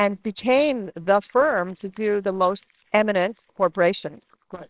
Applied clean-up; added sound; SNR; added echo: neural separator model SepFormer WHAMR!.